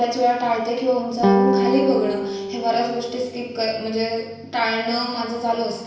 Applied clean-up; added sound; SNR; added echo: none; Guitar; 1 dB; reverberation time 0.9 s.